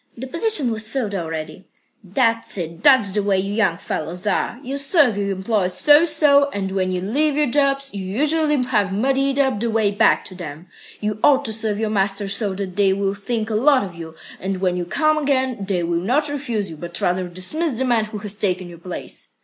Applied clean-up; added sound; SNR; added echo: none; none; none; none.